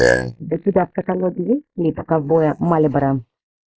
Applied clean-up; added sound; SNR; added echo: neural mask model Resemble Enhance denoiser.